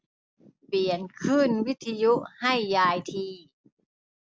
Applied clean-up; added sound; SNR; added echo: none; none; none; none.